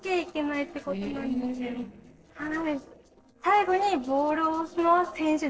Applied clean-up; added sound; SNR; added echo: neural separator model SepFormer DNS4.